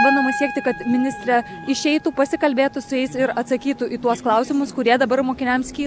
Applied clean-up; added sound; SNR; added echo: none; Piano; 9 dB; none.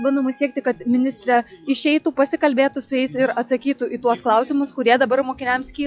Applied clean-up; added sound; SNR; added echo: classical method log-MMSE.